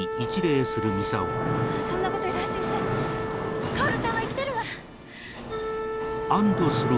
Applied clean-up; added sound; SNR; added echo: none; Wind instrument, woodwind instrument + Mechanisms; -1 dB; none.